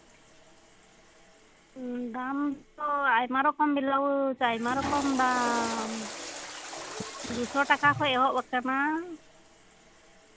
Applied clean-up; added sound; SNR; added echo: none; Toilet flush / Water; 11 dB; none.